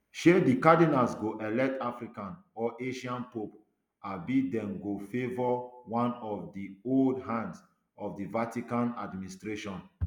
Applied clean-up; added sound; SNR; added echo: none; none; none; none.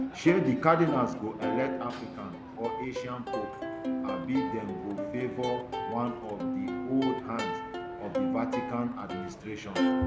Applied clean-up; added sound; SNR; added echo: none; Plucked string instrument; 2 dB; none.